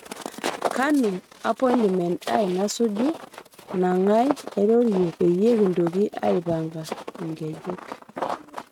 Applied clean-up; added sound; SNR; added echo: neural mask model RNNoise.